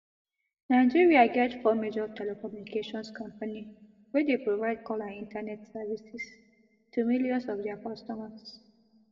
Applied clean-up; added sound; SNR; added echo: none; none; none; reverberation time 0.8 s.